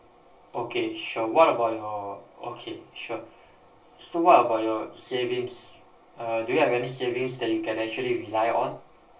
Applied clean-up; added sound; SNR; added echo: none; none; none; reverberation time 0.2 s.